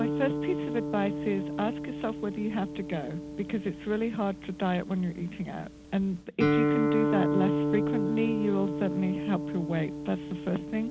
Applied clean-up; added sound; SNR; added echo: none; Guitar; 1 dB; none.